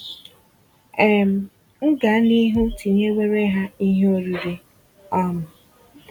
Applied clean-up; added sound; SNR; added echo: none; Bass drum; 12 dB; none.